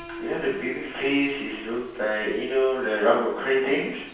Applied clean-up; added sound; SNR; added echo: none; Piano; 17 dB; reverberation time 0.7 s.